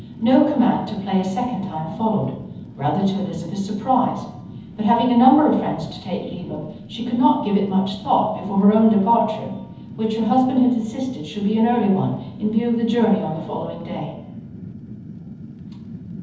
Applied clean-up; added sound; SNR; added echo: none; Fire; 15 dB; reverberation time 1.3 s.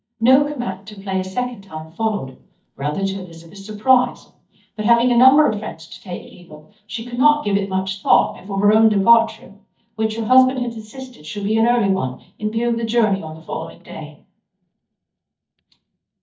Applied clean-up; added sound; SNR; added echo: neural mask model DeepFilterNet 3.